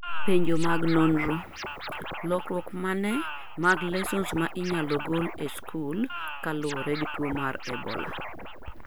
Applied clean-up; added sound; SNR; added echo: none; Scratching (performance technique); 11 dB; none.